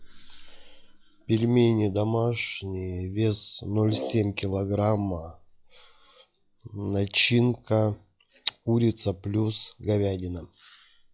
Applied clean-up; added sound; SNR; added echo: classical method log-MMSE.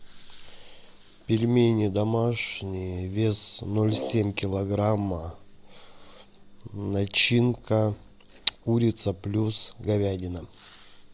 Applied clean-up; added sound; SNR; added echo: none; Brass instrument; 12 dB; none.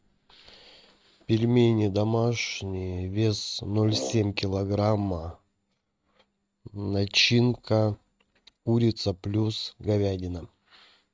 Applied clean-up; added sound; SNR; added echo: neural mask model RNNoise.